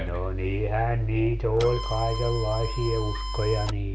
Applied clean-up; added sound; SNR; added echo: none; Printer; 11 dB; none.